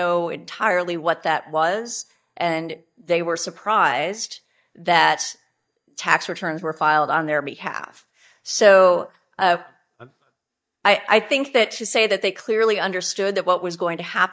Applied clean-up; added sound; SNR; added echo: neural mask model DeepFilterNet 3.